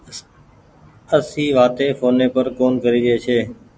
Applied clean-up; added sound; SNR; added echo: none; none; none; none.